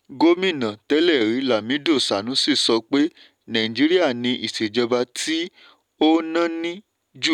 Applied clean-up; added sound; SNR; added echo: none; none; none; none.